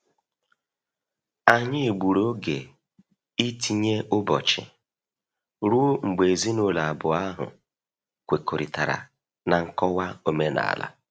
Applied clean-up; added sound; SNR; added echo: none; none; none; none.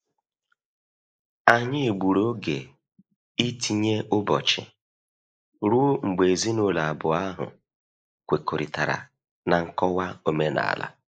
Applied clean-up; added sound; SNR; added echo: neural mask model Resemble Enhance denoiser.